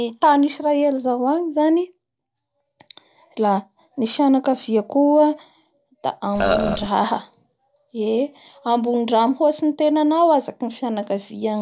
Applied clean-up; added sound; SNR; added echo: none; Burping, eructation; 0 dB; none.